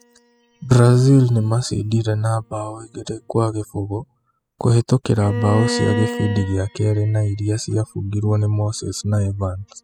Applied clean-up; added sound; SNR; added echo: classical method spectral subtraction.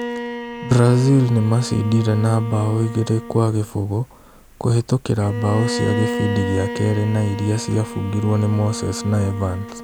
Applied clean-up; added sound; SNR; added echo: none; Bowed string instrument; 10 dB; none.